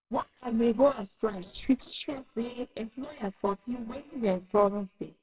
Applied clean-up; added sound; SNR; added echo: neural separator model SepFormer WHAMR!.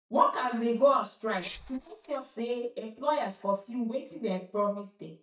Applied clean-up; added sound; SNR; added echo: neural mask model DeepFilterNet 3.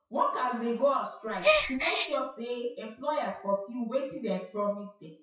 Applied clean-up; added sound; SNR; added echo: classical method WPE with log-MMSE.